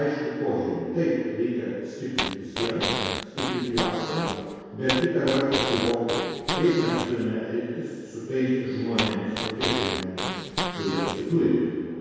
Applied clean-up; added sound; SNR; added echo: none; Fart; 3 dB; reverberation time 2.0 s.